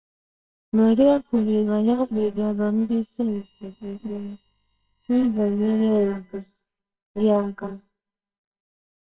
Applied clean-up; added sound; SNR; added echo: neural separator model SepFormer WHAMR!.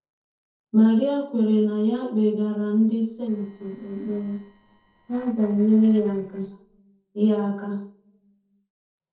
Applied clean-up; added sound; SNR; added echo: neural separator model SepFormer DNS4.